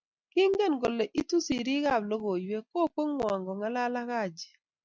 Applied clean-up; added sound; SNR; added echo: none; none; none; none.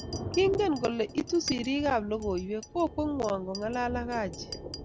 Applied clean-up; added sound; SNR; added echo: none; Thunder + Chink, clink; 10 dB; none.